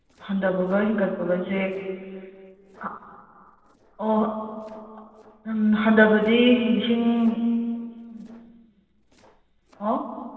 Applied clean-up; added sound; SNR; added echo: neural separator model SepFormer DNS4.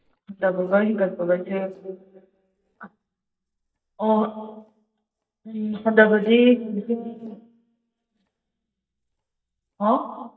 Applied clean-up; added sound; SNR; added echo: neural mask model DeepFilterNet 3.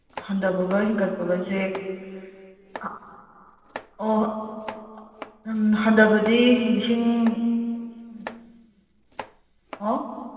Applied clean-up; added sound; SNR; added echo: none; Domestic sounds, home sounds; 20 dB; reverberation time 2.6 s.